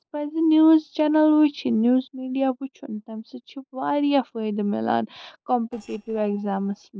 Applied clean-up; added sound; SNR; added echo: neural separator model SepFormer DNS4.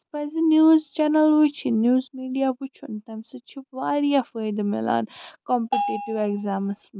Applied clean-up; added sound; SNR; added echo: none; Bell; 6 dB; none.